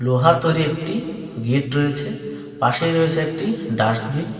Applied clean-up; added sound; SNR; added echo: none; none; none; reverberation time 2.4 s.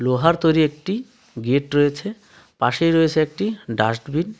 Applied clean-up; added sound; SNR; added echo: none; none; none; none.